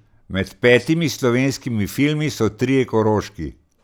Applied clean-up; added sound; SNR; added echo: none; none; none; none.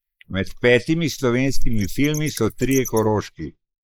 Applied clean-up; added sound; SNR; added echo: neural mask model Resemble Enhance denoiser.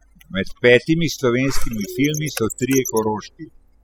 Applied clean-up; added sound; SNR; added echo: classical method spectral subtraction.